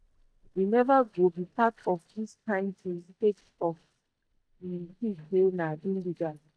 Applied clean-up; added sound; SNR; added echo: neural mask model DeepFilterNet 3.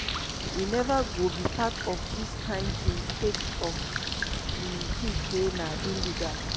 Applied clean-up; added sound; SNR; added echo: none; Bird; -1 dB; none.